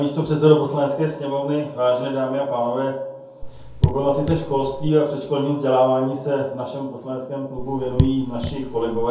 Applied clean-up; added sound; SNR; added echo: none; Raindrop / Drip; 4 dB; reverberation time 0.6 s.